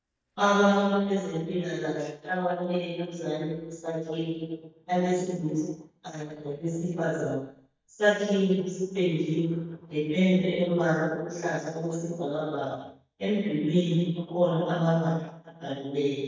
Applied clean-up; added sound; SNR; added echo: neural mask model DeepFilterNet 3.